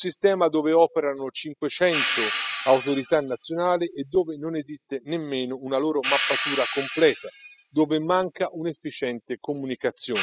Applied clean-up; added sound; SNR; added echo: classical method spectral subtraction.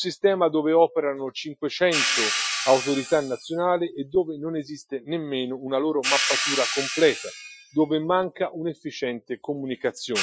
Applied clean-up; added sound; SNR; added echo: classical method Wiener filter.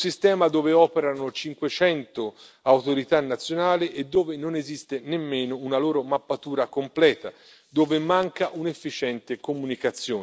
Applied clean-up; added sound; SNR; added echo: none; none; none; none.